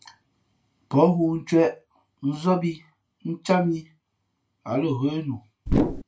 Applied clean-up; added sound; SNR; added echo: none; Whoosh, swoosh, swish; -4 dB; reverberation time 0.2 s.